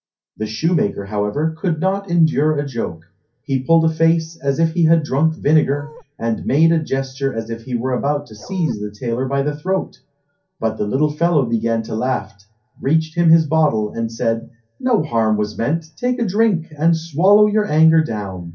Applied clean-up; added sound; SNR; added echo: none; Bark; 19 dB; reverberation time 0.3 s.